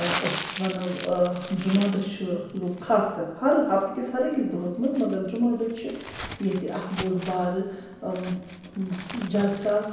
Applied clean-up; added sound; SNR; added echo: none; Crumpling, crinkling; 11 dB; reverberation time 0.9 s.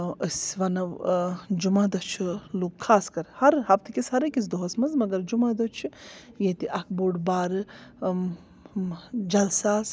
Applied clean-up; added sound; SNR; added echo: none; none; none; none.